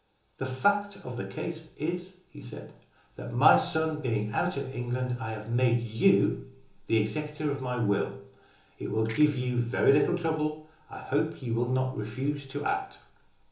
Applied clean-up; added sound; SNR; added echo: none; Ratchet, pawl; 8 dB; reverberation time 1.2 s.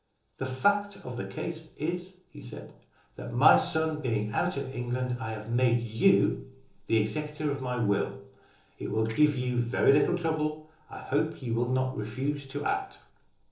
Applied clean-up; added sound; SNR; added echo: neural separator model SepFormer DNS4.